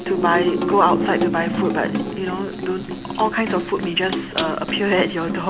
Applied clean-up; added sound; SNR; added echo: none; Sink (filling or washing) / Water tap, faucet; 3 dB; none.